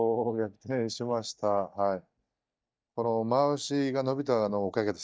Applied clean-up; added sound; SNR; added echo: neural mask model DeepFilterNet 3.